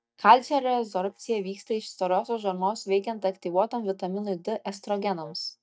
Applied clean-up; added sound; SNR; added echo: neural mask model DeepFilterNet 3.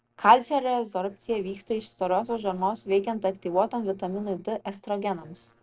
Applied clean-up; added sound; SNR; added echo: neural separator model SepFormer DNS4.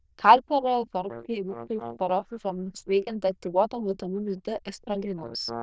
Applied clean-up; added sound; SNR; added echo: neural diffusion model UNIVERSE++.